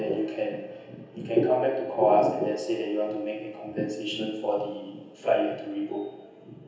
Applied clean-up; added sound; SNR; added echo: none; none; none; reverberation time 1.0 s.